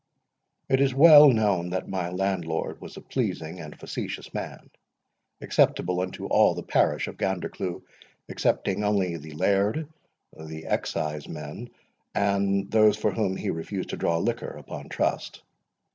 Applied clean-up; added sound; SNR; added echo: none; none; none; none.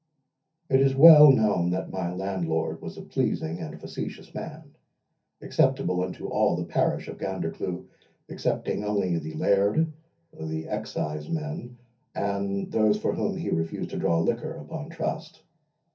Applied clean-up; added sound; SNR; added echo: none; none; none; reverberation time 0.3 s.